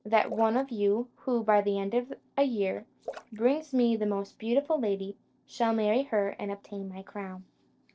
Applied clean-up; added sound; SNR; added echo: neural separator model SepFormer DNS4.